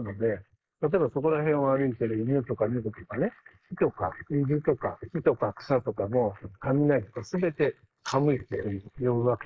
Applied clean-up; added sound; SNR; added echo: neural mask model Resemble Enhance denoiser.